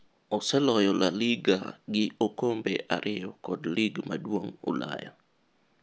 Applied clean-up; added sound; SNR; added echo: none; none; none; none.